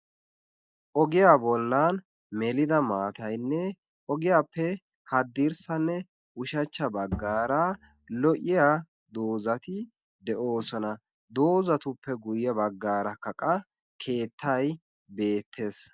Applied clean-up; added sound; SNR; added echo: neural mask model DeepFilterNet 3.